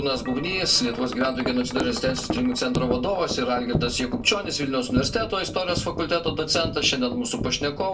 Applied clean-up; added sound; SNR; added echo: none; Wind chime; 7 dB; reverberation time 0.2 s.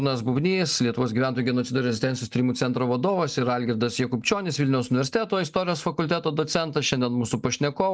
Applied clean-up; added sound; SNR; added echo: none; none; none; none.